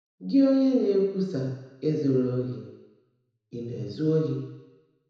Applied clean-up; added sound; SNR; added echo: none; none; none; reverberation time 1.0 s.